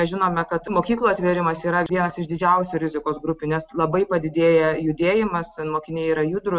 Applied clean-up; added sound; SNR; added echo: none; none; none; none.